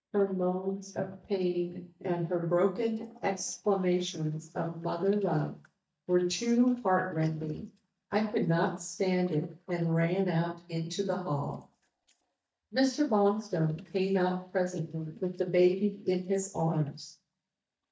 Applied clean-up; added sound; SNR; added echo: neural mask model DeepFilterNet 3.